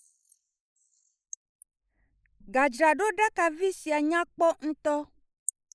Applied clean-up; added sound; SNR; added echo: neural mask model Resemble Enhance denoiser.